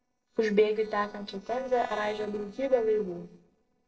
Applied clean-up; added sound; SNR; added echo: neural separator model SepFormer DNS4.